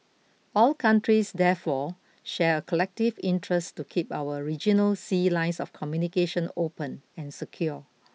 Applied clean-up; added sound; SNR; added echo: none; none; none; none.